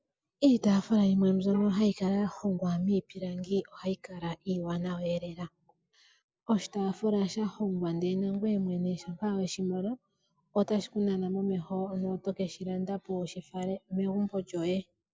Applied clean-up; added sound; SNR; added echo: none; none; none; none.